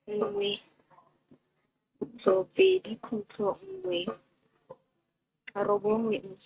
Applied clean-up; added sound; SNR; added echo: neural mask model RNNoise.